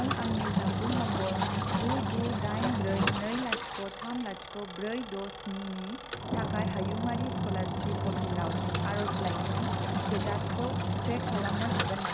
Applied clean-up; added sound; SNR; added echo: none; Engine; -5 dB; none.